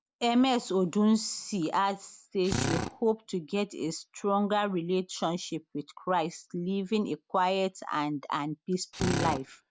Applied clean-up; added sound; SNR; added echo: none; Drill; 3 dB; none.